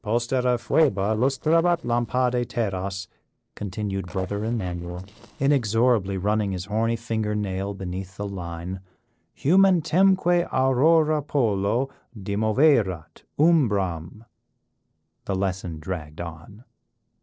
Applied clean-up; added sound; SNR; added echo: neural separator model SepFormer DNS4.